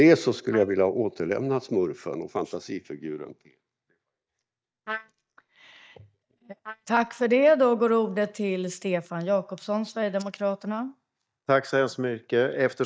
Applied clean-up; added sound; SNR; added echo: neural mask model DeepFilterNet 3.